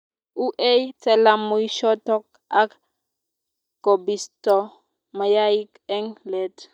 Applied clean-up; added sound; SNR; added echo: neural mask model DeepFilterNet 3.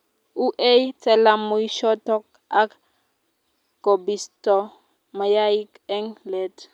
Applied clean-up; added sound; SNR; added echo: none; none; none; none.